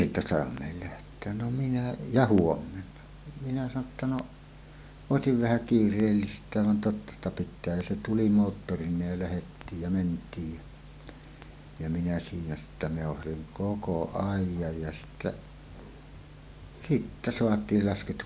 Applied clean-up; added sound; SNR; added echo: none; none; none; none.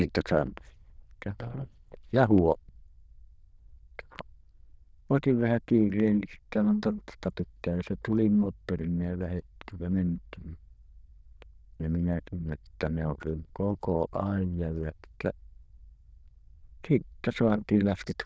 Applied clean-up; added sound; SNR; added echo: neural diffusion model UNIVERSE++.